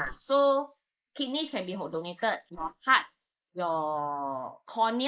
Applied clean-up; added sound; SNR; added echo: neural mask model Resemble Enhance denoiser.